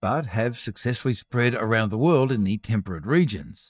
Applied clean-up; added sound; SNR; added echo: neural mask model DeepFilterNet 3.